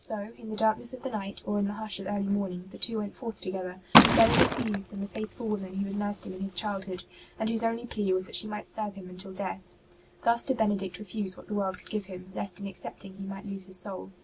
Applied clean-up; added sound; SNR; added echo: none; Liquid; -4 dB; none.